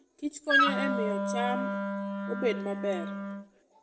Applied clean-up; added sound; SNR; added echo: none; Wind instrument, woodwind instrument; -3 dB; reverberation time 0.7 s.